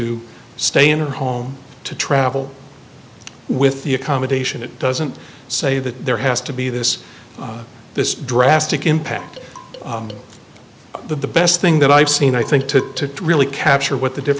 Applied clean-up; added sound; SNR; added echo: none; Marimba, xylophone; 20 dB; none.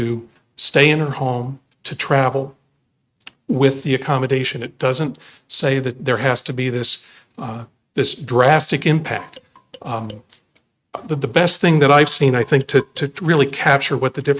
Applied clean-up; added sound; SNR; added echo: neural mask model RNNoise.